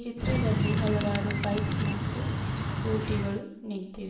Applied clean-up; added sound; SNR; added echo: none; Bird; -4 dB; reverberation time 0.8 s.